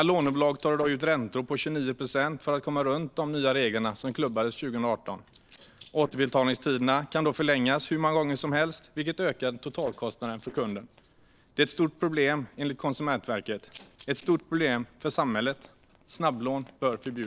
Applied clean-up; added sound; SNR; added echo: neural separator model SepFormer DNS4.